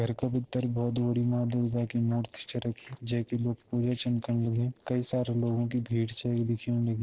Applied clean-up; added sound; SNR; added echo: neural separator model SepFormer DNS4.